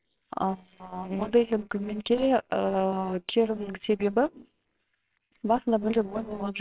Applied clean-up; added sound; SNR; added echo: neural separator model SepFormer WHAMR!.